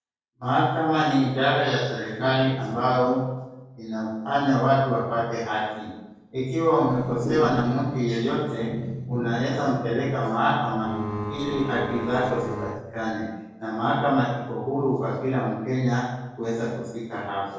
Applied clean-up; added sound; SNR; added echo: neural separator model SepFormer DNS4.